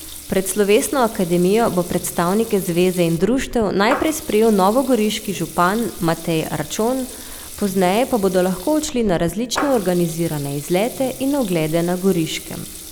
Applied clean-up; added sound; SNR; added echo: none; Water tap, faucet / Liquid; 14 dB; none.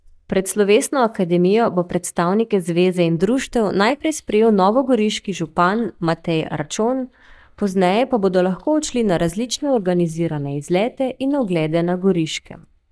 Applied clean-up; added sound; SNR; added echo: neural mask model DeepFilterNet 3.